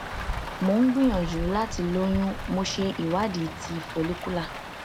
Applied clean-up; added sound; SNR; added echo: none; Rain; 8 dB; none.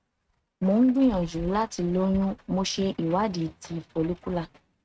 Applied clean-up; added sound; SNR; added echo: neural mask model RNNoise.